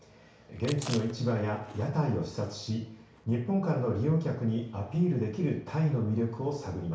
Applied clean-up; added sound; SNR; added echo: none; Chewing, mastication; 17 dB; reverberation time 0.6 s.